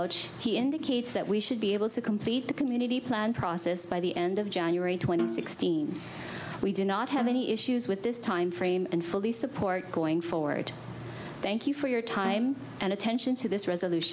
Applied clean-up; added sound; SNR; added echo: none; Snare drum; 13 dB; none.